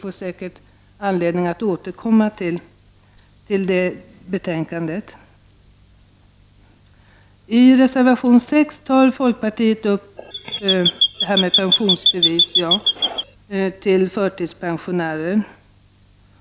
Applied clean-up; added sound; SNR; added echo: none; Chirp, tweet; -3 dB; none.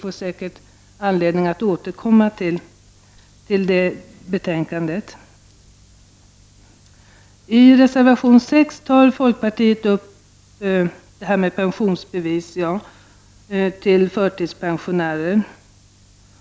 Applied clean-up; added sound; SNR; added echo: none; none; none; none.